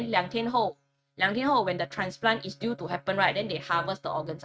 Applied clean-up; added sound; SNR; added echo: neural mask model RNNoise.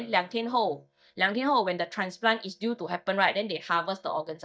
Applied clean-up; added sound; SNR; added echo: neural mask model DeepFilterNet 3.